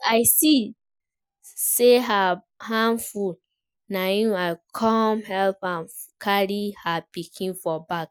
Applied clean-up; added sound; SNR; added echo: none; none; none; none.